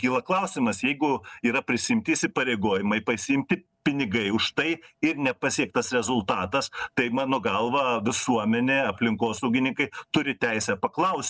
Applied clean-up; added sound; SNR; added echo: none; none; none; none.